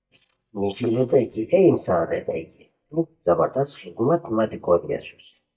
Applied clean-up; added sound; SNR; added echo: neural mask model DeepFilterNet 3.